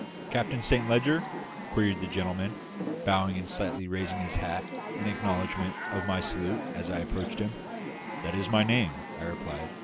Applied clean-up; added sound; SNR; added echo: none; Chatter / Chirp, tweet / Livestock, farm animals, working animals; 6 dB; none.